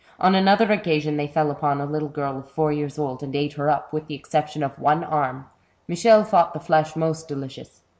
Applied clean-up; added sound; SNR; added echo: none; none; none; none.